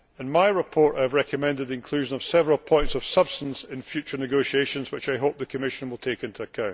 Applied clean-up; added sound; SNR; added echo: none; none; none; none.